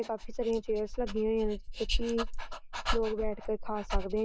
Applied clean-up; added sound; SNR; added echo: neural mask model Resemble Enhance denoiser.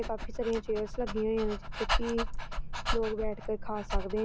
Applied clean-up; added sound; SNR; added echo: none; Dog; 0 dB; none.